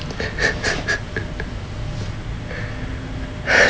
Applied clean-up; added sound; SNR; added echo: none; none; none; none.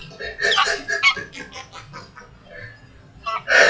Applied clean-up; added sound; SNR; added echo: classical method WPE with log-MMSE.